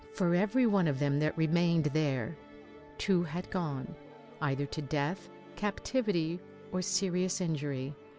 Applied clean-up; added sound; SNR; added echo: none; Musical instrument; 19 dB; none.